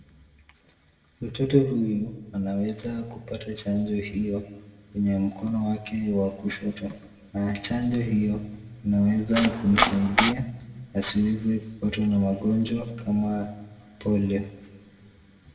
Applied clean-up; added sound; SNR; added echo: none; Domestic sounds, home sounds; -3 dB; reverberation time 1.0 s.